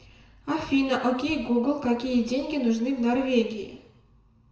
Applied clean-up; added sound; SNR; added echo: none; none; none; reverberation time 0.8 s.